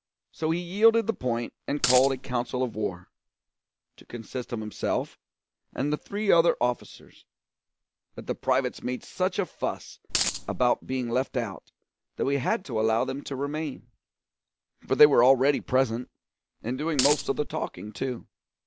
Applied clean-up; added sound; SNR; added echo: none; Coin (dropping); 2 dB; none.